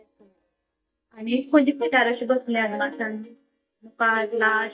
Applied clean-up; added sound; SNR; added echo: neural mask model DeepFilterNet 3.